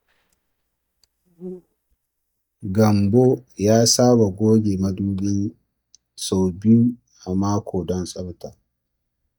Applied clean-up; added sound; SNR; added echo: neural mask model DeepFilterNet 3.